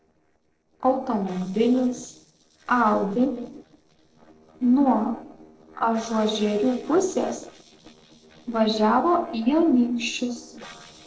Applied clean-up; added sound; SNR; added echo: neural separator model SepFormer DNS4.